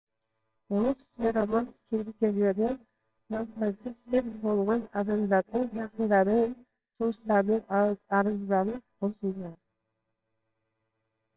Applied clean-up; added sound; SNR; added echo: neural separator model SepFormer WHAMR!.